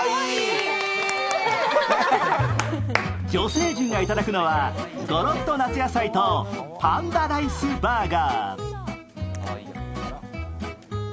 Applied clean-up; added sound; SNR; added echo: none; none; none; none.